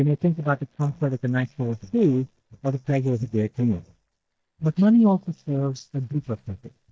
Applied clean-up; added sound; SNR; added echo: neural mask model DeepFilterNet 3.